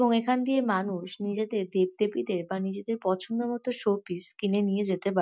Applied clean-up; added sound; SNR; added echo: none; none; none; none.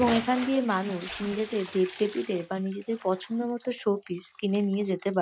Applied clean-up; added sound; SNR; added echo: none; Bathtub (filling or washing) / Splash, splatter; 14 dB; none.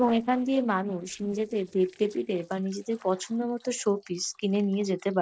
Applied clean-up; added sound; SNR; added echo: neural separator model SepFormer DNS4.